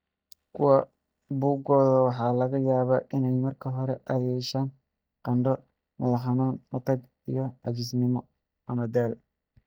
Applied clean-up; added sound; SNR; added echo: neural mask model DeepFilterNet 3.